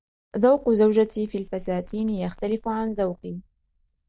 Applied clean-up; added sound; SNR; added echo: neural mask model DeepFilterNet 3.